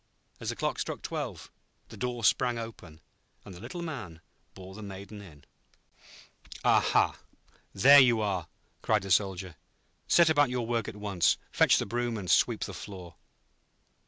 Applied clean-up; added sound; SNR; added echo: none; none; none; none.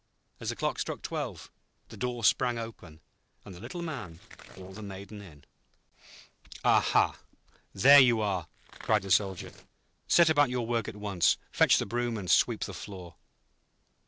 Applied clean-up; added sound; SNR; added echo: neural separator model SepFormer DNS4.